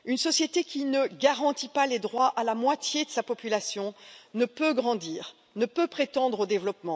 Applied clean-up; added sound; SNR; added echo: none; none; none; none.